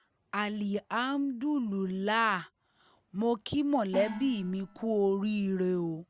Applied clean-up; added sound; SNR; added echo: none; Gong; 14 dB; none.